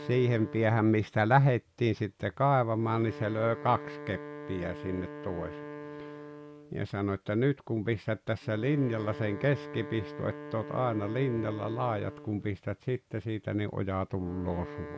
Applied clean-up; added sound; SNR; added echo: none; Wind instrument, woodwind instrument; 14 dB; none.